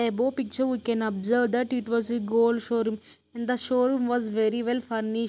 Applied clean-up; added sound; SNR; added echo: none; none; none; none.